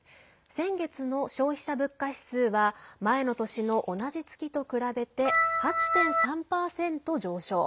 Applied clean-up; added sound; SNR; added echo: none; Organ; -4 dB; none.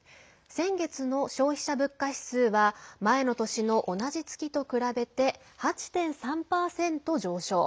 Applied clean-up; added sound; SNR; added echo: none; none; none; none.